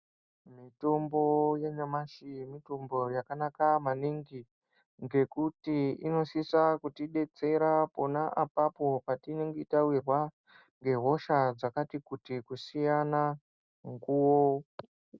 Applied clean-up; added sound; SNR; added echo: none; none; none; none.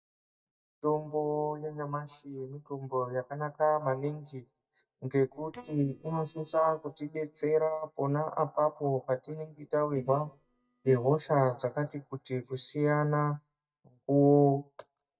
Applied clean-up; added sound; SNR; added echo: neural mask model DeepFilterNet 3.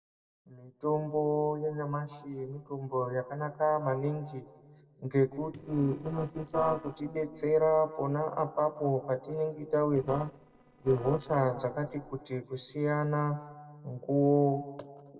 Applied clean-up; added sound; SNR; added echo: neural separator model SepFormer DNS4.